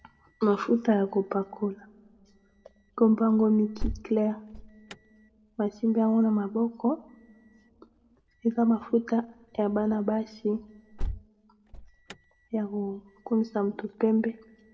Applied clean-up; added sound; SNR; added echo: none; Alarm; 14 dB; reverberation time 1.6 s.